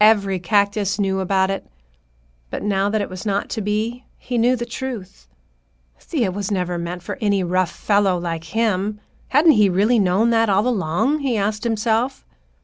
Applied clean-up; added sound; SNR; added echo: none; none; none; none.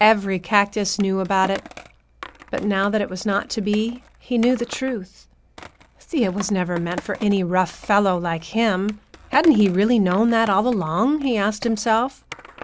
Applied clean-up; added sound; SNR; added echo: none; Skateboard; 19 dB; none.